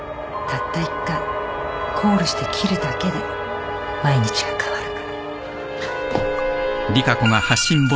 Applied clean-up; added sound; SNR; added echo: none; Trumpet; 12 dB; none.